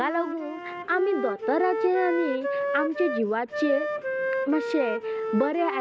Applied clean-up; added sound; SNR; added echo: none; Wind instrument, woodwind instrument; 3 dB; none.